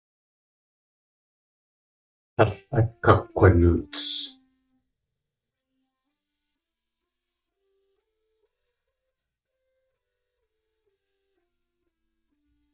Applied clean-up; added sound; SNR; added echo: neural mask model DeepFilterNet 3.